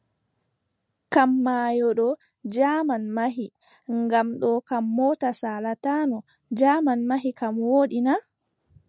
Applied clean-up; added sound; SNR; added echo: none; none; none; none.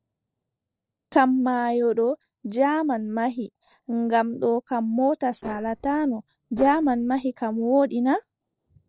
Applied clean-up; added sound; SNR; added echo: neural separator model SepFormer DNS4.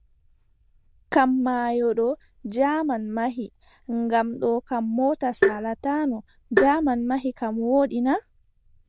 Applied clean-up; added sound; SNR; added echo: neural diffusion model UNIVERSE++.